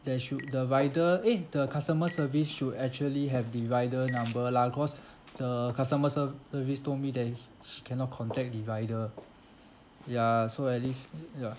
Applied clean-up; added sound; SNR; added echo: none; Chink, clink + Walk, footsteps; 19 dB; none.